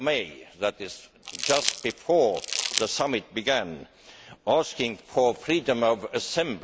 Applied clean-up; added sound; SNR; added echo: none; Crumpling, crinkling; 4 dB; none.